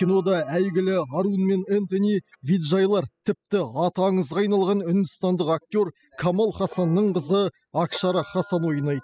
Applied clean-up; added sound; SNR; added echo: classical method spectral subtraction.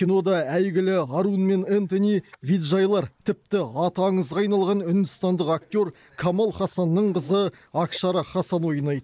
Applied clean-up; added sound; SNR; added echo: neural mask model Resemble Enhance denoiser.